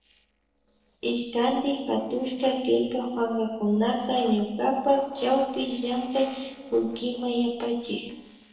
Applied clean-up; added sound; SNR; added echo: neural separator model SepFormer DNS4.